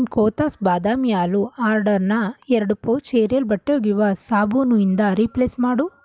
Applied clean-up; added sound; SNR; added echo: none; none; none; none.